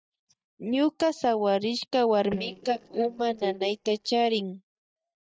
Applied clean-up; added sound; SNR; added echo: neural mask model DeepFilterNet 3.